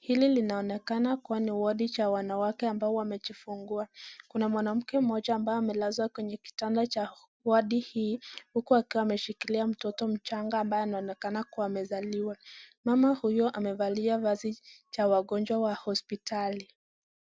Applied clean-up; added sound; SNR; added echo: none; none; none; none.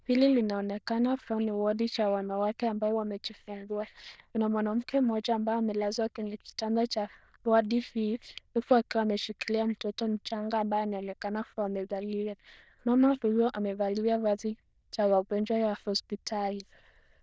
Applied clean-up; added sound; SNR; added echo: neural diffusion model UNIVERSE++.